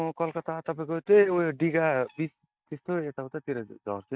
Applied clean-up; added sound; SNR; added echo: neural mask model DeepFilterNet 3.